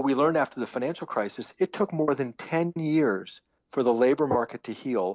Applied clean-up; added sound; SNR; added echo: none; none; none; none.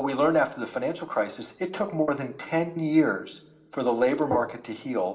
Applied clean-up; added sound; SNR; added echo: none; none; none; reverberation time 0.6 s.